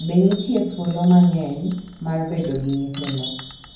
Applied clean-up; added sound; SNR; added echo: none; Chime; 18 dB; reverberation time 0.9 s.